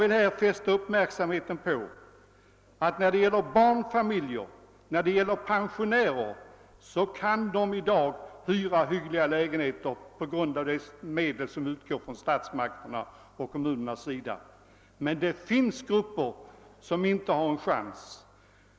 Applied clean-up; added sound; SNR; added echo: none; none; none; none.